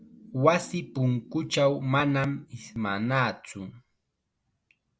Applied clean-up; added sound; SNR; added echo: none; none; none; none.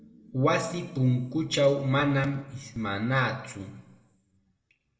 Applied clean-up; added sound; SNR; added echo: none; none; none; reverberation time 0.9 s.